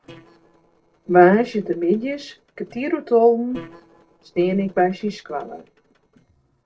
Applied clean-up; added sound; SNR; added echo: neural separator model SepFormer DNS4.